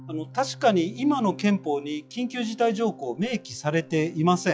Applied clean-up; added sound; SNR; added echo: classical method log-MMSE.